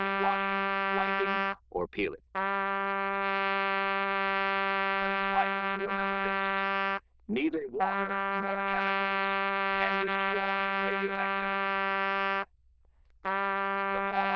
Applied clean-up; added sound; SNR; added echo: neural diffusion model UNIVERSE++.